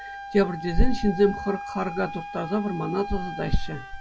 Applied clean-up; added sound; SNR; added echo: none; Wind instrument, woodwind instrument; 12 dB; none.